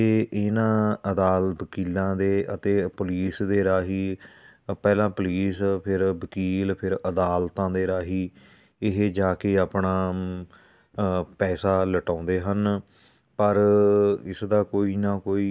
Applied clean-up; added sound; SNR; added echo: none; none; none; none.